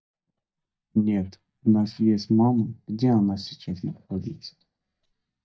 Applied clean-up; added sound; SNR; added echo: neural mask model DeepFilterNet 3.